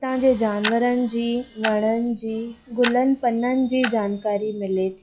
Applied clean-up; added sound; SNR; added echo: classical method log-MMSE.